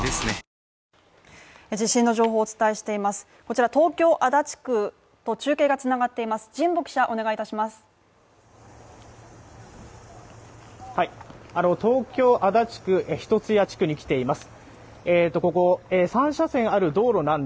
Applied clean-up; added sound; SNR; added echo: none; none; none; none.